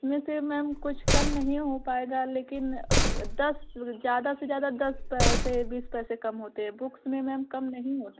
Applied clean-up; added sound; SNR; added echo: none; Slam; -3 dB; none.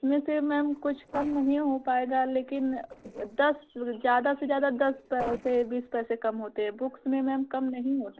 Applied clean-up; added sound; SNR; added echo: neural separator model SepFormer DNS4.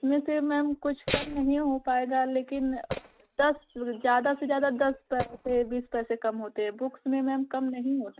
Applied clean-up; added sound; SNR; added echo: neural mask model RNNoise.